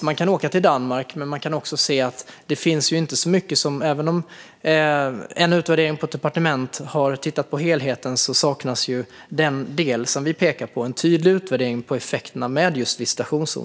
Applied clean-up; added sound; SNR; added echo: none; none; none; none.